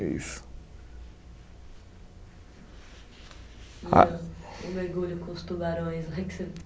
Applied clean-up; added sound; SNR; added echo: none; none; none; none.